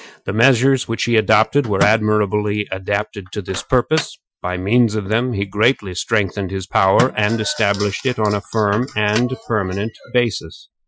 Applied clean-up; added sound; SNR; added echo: classical method Wiener filter.